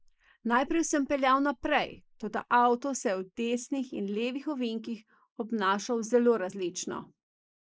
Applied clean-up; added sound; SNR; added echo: neural mask model Resemble Enhance denoiser.